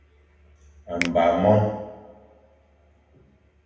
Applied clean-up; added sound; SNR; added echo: none; Finger snapping; 13 dB; reverberation time 0.9 s.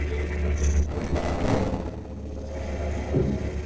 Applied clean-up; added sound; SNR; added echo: neural separator model SepFormer DNS4.